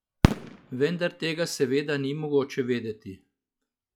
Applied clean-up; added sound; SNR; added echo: classical method log-MMSE.